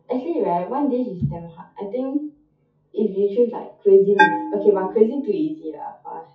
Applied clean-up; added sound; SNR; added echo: classical method WPE with log-MMSE.